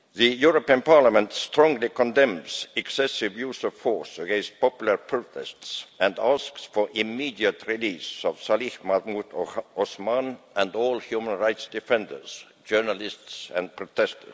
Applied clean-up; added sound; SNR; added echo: none; none; none; none.